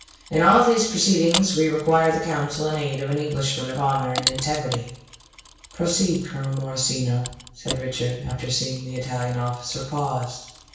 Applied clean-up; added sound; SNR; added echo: none; Mechanisms; 12 dB; reverberation time 0.6 s.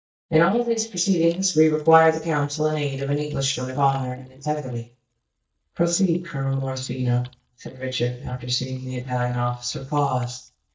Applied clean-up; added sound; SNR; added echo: neural mask model DeepFilterNet 3.